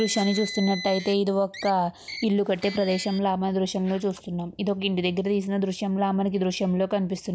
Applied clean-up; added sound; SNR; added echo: none; Car; 16 dB; none.